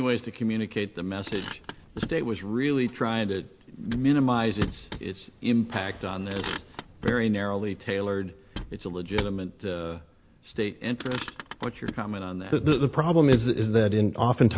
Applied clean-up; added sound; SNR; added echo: none; Motor vehicle (road); 13 dB; none.